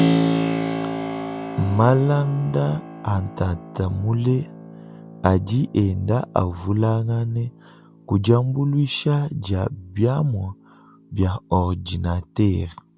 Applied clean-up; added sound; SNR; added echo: none; Keyboard (musical); 8 dB; none.